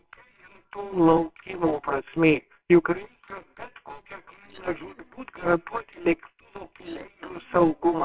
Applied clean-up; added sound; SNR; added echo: neural separator model SepFormer WHAMR!.